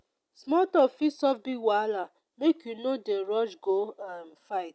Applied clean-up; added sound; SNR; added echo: none; none; none; none.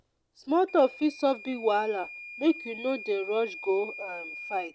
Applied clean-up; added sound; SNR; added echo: none; Microwave oven / Alarm; 14 dB; none.